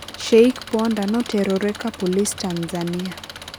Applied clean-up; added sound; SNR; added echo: none; Engine; 15 dB; none.